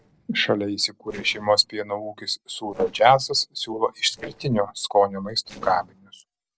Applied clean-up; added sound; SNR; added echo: neural separator model SepFormer DNS4.